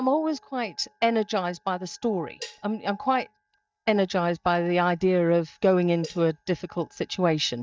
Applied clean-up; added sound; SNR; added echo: neural mask model DeepFilterNet 3.